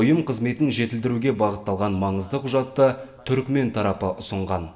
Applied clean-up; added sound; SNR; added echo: none; none; none; reverberation time 0.7 s.